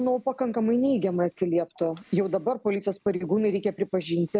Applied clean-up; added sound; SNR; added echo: none; none; none; none.